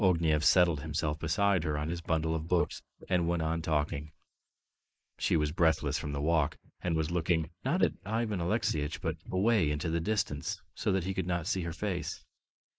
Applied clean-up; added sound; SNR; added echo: neural mask model Resemble Enhance denoiser.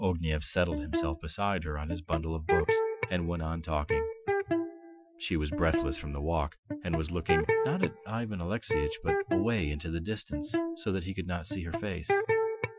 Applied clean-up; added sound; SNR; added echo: classical method Wiener filter.